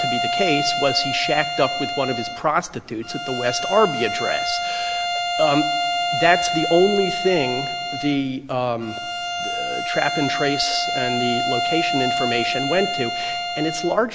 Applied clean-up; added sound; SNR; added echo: none; Bowed string instrument; 1 dB; none.